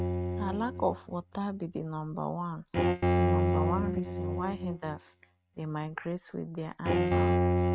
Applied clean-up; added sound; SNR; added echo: neural mask model RNNoise.